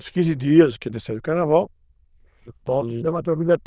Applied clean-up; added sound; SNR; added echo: neural diffusion model UNIVERSE++.